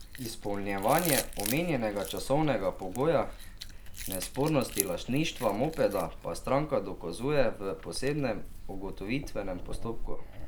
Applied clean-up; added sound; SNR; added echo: none; Chewing, mastication; 5 dB; none.